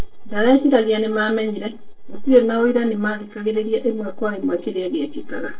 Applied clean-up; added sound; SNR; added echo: neural separator model SepFormer DNS4.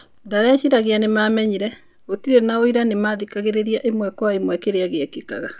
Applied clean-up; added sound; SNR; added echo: none; none; none; none.